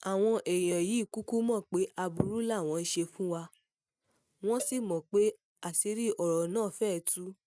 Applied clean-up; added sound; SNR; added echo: neural mask model RNNoise.